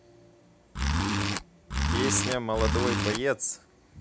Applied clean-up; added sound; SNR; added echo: none; Zipper (clothing); -4 dB; none.